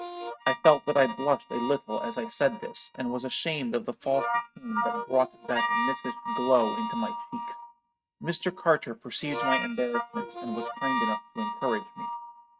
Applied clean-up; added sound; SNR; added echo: neural mask model RNNoise.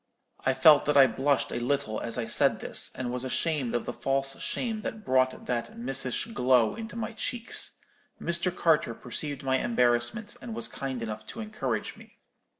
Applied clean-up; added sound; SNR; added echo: none; none; none; none.